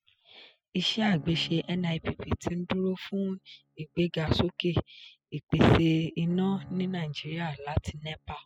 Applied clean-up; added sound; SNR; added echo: classical method spectral subtraction.